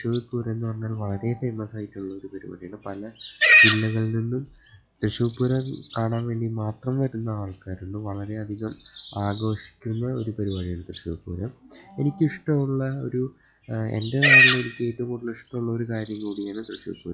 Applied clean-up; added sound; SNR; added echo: classical method log-MMSE.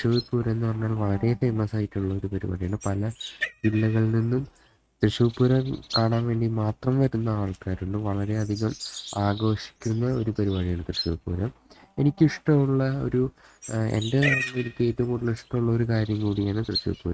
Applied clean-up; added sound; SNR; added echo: neural mask model RNNoise.